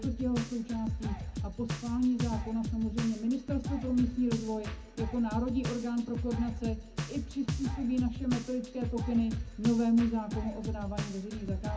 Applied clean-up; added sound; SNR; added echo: none; Drum kit; 5 dB; reverberation time 0.4 s.